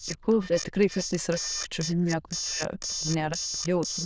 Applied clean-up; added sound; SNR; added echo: neural diffusion model UNIVERSE++.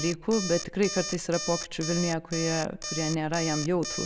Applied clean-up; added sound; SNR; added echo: none; Alarm; 7 dB; none.